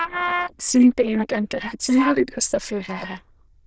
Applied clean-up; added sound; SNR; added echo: neural diffusion model UNIVERSE++.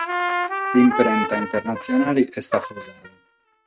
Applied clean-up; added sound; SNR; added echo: neural mask model RNNoise.